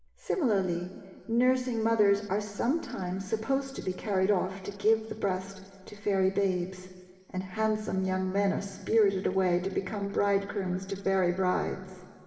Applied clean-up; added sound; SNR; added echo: none; none; none; reverberation time 1.9 s.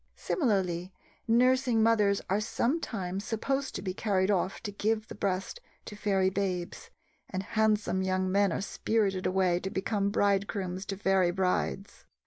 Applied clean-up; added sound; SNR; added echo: none; none; none; none.